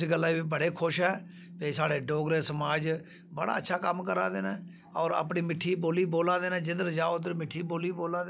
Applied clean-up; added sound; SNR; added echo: none; none; none; none.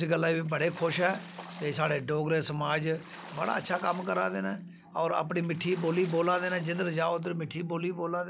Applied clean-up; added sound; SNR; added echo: none; Water / Splash, splatter; 18 dB; none.